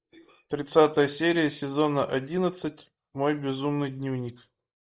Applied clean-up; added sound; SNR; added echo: neural mask model Resemble Enhance denoiser.